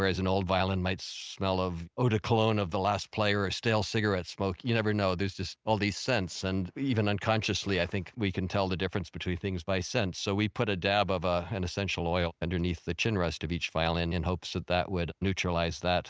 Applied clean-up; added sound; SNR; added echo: none; none; none; none.